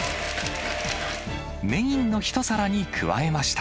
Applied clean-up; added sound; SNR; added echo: none; Glass; 16 dB; none.